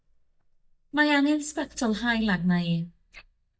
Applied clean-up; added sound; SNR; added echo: neural mask model DeepFilterNet 3.